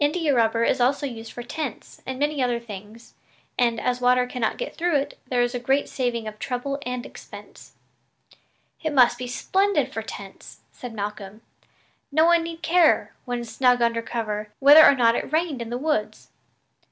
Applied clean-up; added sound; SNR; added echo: none; none; none; none.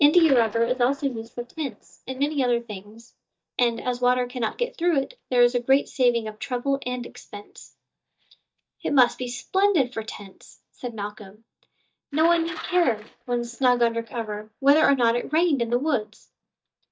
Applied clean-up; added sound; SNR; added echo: neural mask model DeepFilterNet 3.